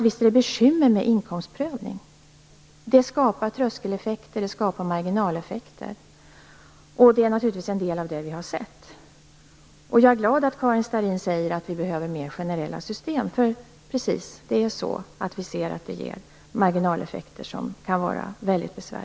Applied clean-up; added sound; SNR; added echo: none; none; none; none.